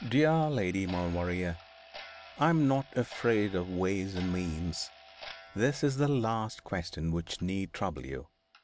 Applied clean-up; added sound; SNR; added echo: none; Clock; 20 dB; none.